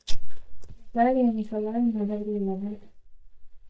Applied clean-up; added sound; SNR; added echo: neural mask model DeepFilterNet 3.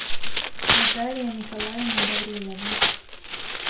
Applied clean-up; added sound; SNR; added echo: none; Tearing; -4 dB; reverberation time 0.2 s.